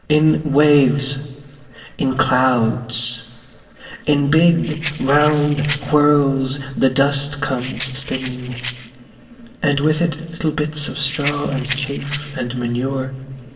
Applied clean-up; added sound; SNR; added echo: neural separator model SepFormer DNS4.